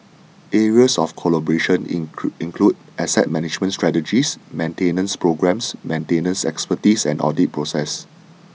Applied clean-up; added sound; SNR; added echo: none; none; none; none.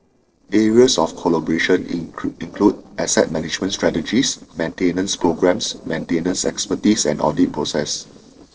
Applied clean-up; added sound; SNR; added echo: neural separator model SepFormer DNS4.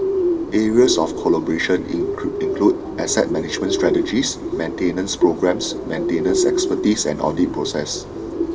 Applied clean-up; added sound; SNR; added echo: none; Bird; 2 dB; reverberation time 1.3 s.